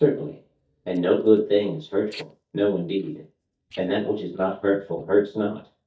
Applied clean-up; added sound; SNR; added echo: neural mask model DeepFilterNet 3.